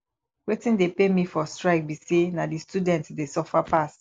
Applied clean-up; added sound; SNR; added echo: none; none; none; none.